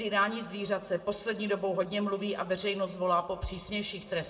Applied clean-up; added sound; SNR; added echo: none; none; none; reverberation time 0.8 s.